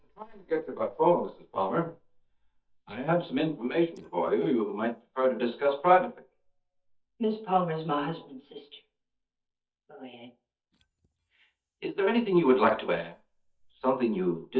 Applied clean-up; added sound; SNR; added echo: neural mask model DeepFilterNet 3.